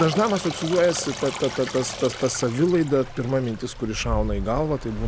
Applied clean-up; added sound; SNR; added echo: none; Stream; 9 dB; none.